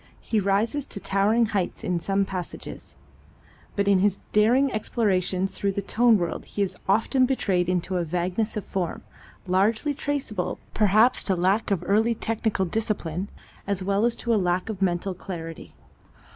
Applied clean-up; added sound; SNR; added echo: none; none; none; none.